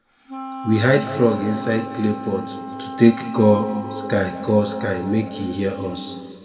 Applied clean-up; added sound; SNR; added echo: none; Wind instrument, woodwind instrument; 12 dB; reverberation time 1.8 s.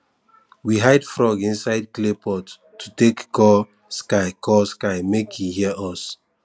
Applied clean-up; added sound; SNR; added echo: none; none; none; none.